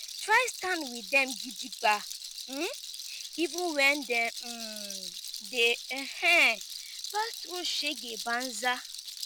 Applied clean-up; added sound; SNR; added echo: none; Rattle; 9 dB; none.